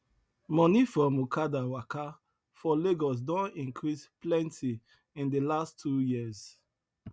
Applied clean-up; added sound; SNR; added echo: none; none; none; none.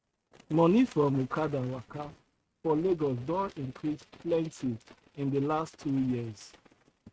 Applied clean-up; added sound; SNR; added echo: neural mask model RNNoise.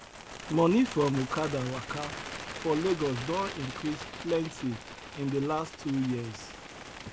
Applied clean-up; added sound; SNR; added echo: none; Bird; 10 dB; none.